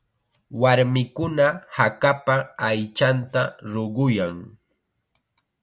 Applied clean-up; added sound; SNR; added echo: none; none; none; none.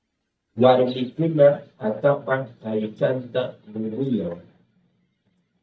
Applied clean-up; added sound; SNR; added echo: neural mask model DeepFilterNet 3.